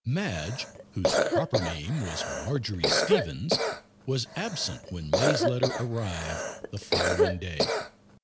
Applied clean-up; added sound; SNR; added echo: none; Cough; -3 dB; none.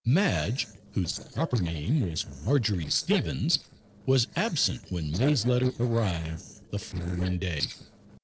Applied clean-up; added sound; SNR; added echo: neural separator model SepFormer DNS4.